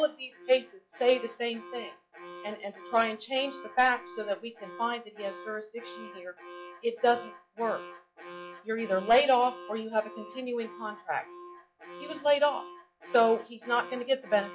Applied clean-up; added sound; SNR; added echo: classical method log-MMSE.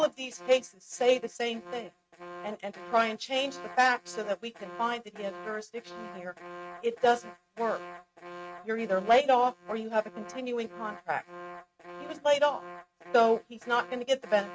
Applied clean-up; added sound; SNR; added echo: neural mask model RNNoise.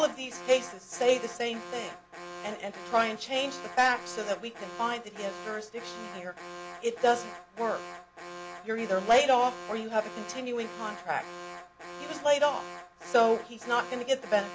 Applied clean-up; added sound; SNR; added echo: none; Alarm; 13 dB; none.